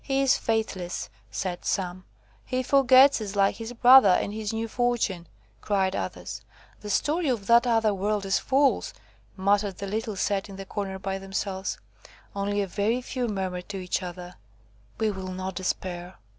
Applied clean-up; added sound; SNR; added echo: none; none; none; none.